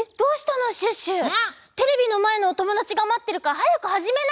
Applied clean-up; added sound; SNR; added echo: none; none; none; none.